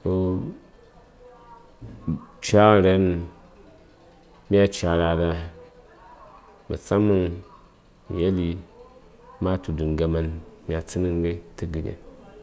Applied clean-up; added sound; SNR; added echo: none; none; none; none.